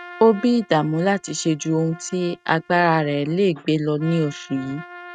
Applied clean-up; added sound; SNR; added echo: neural mask model RNNoise.